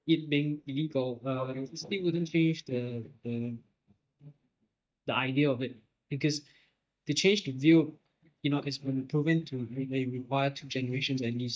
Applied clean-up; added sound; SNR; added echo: neural mask model DeepFilterNet 3.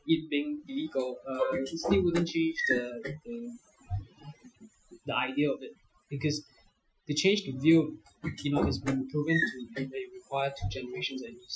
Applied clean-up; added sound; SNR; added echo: classical method Wiener filter.